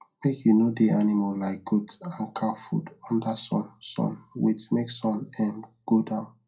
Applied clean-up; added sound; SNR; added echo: none; none; none; reverberation time 0.2 s.